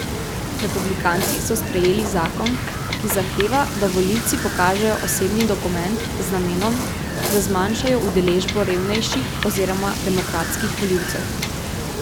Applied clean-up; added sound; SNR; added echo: none; Wind / Boat, Water vehicle; 3 dB; none.